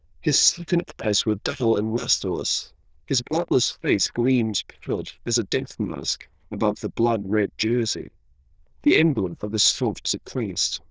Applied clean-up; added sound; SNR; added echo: neural diffusion model UNIVERSE++.